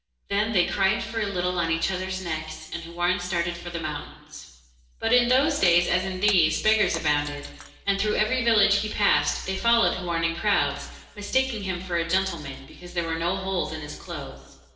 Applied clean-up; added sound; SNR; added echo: none; Shatter; 18 dB; reverberation time 0.9 s.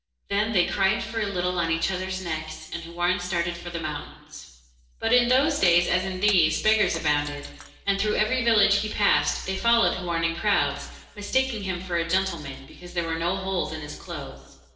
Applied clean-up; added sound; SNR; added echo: neural separator model SepFormer DNS4.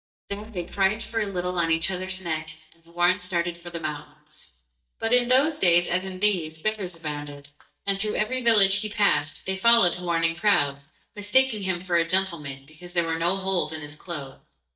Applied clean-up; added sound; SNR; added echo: neural mask model DeepFilterNet 3.